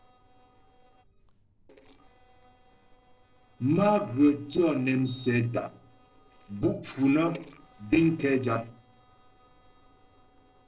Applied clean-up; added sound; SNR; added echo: neural separator model SepFormer DNS4.